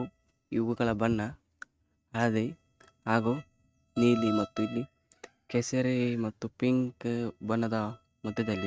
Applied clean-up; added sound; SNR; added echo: neural mask model RNNoise.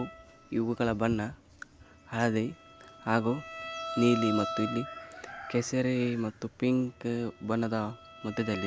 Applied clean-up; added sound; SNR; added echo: none; Bowed string instrument; 12 dB; none.